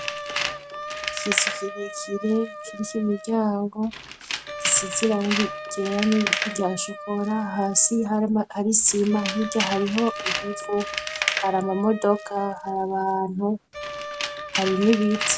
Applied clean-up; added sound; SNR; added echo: none; Wind instrument, woodwind instrument + Tools; 6 dB; none.